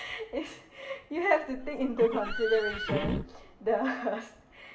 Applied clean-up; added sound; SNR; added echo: none; Livestock, farm animals, working animals; 5 dB; reverberation time 0.7 s.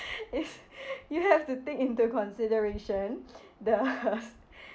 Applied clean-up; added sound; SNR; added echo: none; none; none; none.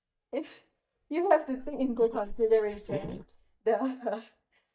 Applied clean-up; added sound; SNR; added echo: neural mask model DeepFilterNet 3.